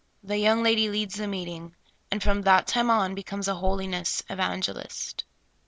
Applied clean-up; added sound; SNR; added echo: none; none; none; none.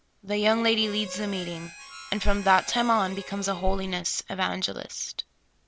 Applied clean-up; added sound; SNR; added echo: none; Harmonica; 16 dB; none.